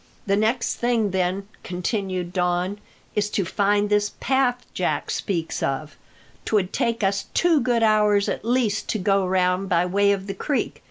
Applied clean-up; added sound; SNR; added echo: none; none; none; none.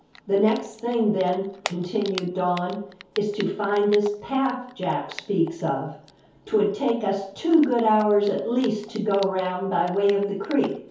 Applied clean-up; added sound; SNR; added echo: none; Typing; 19 dB; reverberation time 0.6 s.